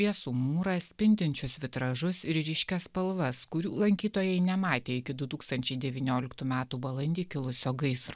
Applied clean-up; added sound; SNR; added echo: none; none; none; none.